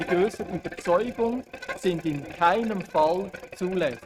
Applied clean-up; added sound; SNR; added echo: neural mask model RNNoise.